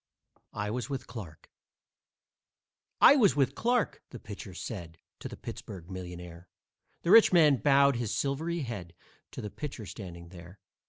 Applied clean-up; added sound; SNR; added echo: none; none; none; none.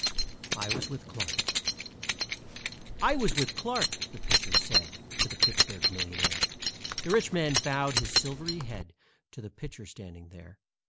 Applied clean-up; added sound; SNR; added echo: none; Keys jangling; -4 dB; none.